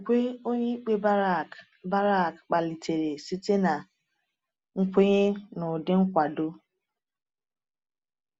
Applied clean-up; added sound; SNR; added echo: none; none; none; none.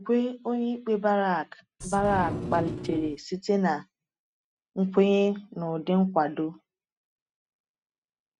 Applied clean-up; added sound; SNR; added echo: neural mask model RNNoise.